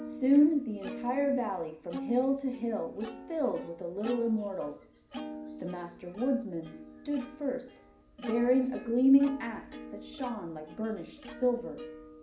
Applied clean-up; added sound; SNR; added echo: none; Plucked string instrument; 14 dB; reverberation time 0.5 s.